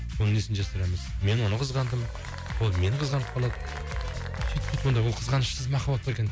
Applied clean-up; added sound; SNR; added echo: none; Applause / Cheering; 15 dB; none.